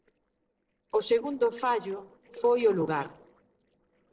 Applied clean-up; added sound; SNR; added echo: neural separator model SepFormer DNS4.